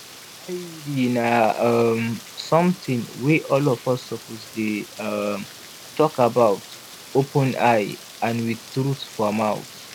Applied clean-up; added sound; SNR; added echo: none; Rain; 18 dB; none.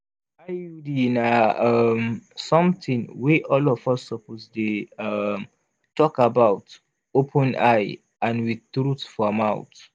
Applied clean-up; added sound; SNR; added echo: none; none; none; none.